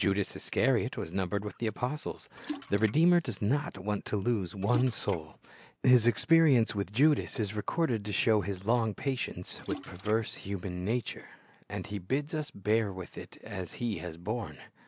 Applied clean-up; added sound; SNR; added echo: none; Splash, splatter; 14 dB; none.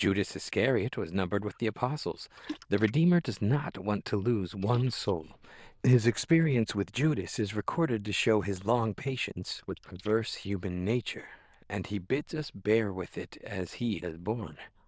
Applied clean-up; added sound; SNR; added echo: neural diffusion model UNIVERSE++.